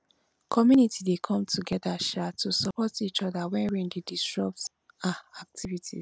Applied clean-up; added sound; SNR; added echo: none; none; none; none.